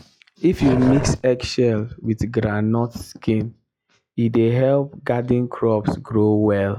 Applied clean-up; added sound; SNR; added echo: classical method log-MMSE.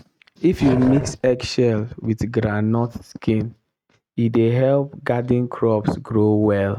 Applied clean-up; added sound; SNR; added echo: neural mask model RNNoise.